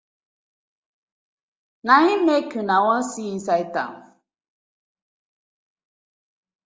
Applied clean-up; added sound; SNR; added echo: none; none; none; none.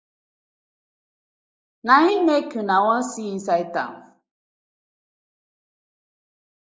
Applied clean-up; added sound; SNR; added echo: neural mask model Resemble Enhance denoiser.